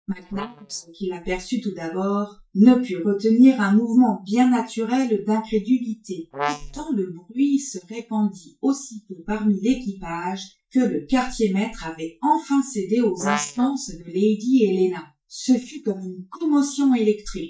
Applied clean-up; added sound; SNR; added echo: neural mask model DeepFilterNet 3.